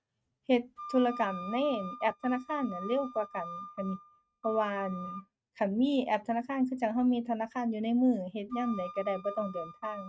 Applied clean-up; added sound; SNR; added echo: neural mask model RNNoise.